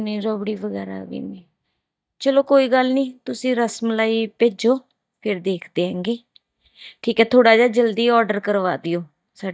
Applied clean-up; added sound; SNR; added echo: neural mask model DeepFilterNet 3.